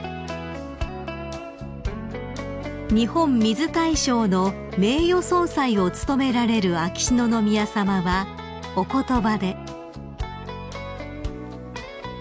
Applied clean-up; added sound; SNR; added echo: none; none; none; none.